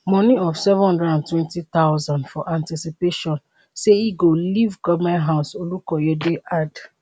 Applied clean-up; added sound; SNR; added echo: none; none; none; none.